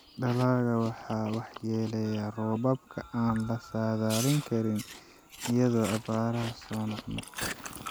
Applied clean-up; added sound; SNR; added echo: none; Chewing, mastication; 13 dB; none.